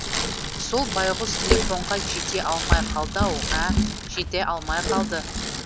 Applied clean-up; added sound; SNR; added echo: none; Bicycle; -2 dB; none.